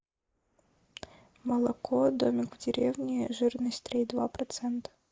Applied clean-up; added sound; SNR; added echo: neural mask model Resemble Enhance denoiser.